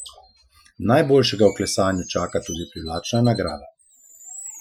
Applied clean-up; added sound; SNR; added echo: classical method Wiener filter.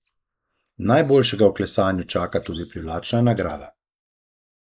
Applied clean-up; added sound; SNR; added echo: neural mask model Resemble Enhance denoiser.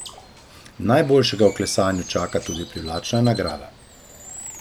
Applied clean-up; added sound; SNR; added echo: none; Bird; 17 dB; none.